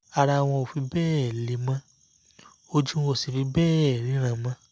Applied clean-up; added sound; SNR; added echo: none; none; none; none.